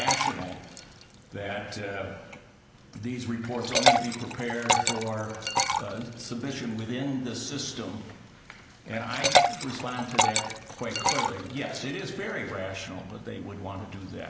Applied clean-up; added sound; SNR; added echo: none; Liquid; -3 dB; none.